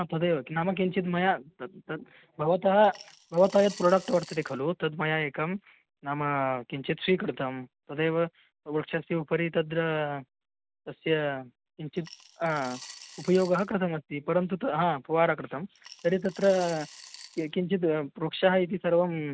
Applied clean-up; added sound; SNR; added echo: none; Coin (dropping) / Glass; 20 dB; none.